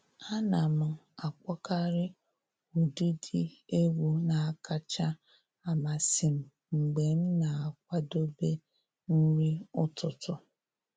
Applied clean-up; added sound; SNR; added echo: none; none; none; none.